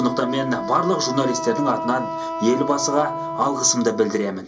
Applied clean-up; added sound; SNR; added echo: none; Wind instrument, woodwind instrument; 6 dB; reverberation time 0.2 s.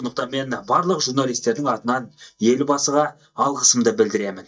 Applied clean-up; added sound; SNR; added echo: neural mask model DeepFilterNet 3.